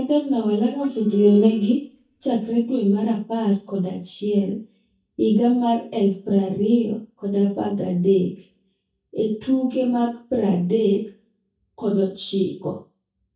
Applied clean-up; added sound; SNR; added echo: neural mask model DeepFilterNet 3.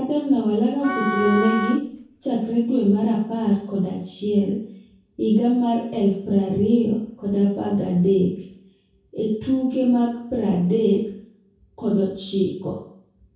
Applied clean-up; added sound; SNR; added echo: none; Wind instrument, woodwind instrument; 7 dB; reverberation time 0.6 s.